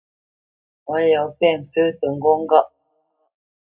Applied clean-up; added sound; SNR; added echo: none; none; none; reverberation time 0.2 s.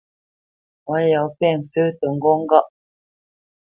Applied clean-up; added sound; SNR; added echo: none; none; none; none.